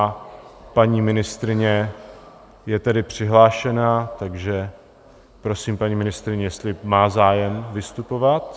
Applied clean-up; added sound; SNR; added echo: none; none; none; none.